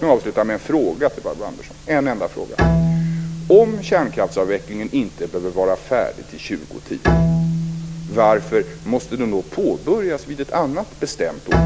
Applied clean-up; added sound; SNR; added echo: none; Bowed string instrument; 4 dB; none.